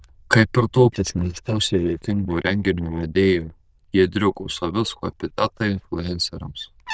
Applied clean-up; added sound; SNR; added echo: neural diffusion model UNIVERSE++.